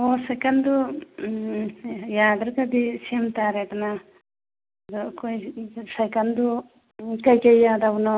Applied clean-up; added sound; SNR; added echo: none; none; none; none.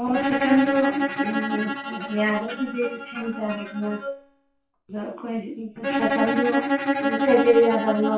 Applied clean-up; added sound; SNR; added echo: classical method WPE with log-MMSE.